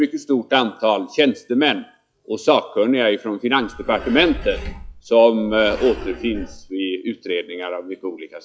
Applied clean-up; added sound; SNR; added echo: classical method log-MMSE.